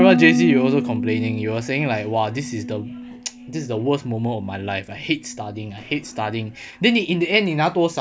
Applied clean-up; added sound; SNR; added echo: none; Harp; 5 dB; none.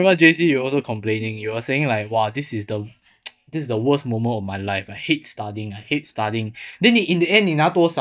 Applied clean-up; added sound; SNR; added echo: neural mask model DeepFilterNet 3.